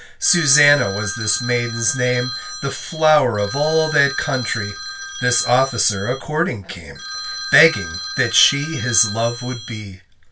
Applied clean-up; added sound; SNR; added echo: none; Telephone; 10 dB; reverberation time 0.2 s.